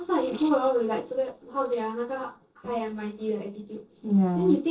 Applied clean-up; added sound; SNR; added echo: neural separator model SepFormer DNS4.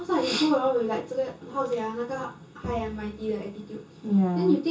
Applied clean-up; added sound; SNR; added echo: none; Bowed string instrument; 15 dB; reverberation time 0.2 s.